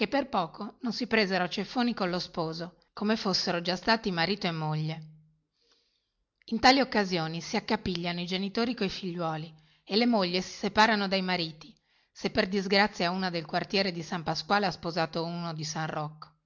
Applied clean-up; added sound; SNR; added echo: none; none; none; none.